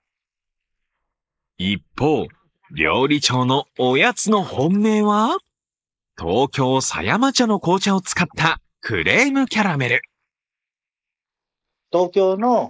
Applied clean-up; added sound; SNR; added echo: neural mask model Resemble Enhance denoiser.